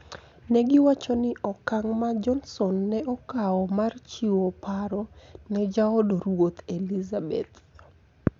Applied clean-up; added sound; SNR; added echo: none; none; none; none.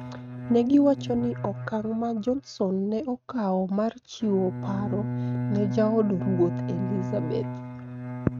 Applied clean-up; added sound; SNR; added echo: neural mask model RNNoise.